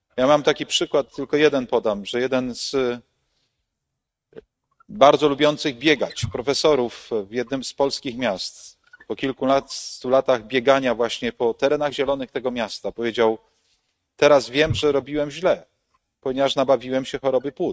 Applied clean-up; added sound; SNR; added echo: neural mask model RNNoise.